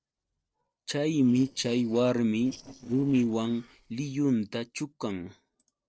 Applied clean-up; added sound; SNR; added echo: neural separator model SepFormer DNS4.